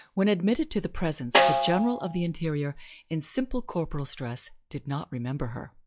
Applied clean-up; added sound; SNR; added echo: classical method log-MMSE.